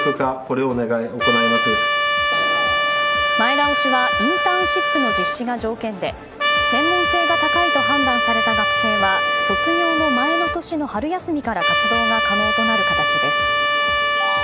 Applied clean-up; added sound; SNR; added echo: none; Trumpet; -4 dB; none.